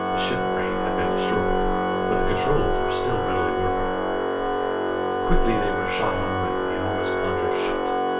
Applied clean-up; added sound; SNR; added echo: none; Organ; -4 dB; reverberation time 0.3 s.